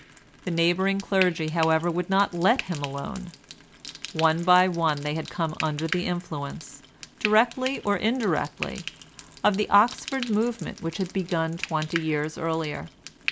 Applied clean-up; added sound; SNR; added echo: none; Frying (food); 13 dB; none.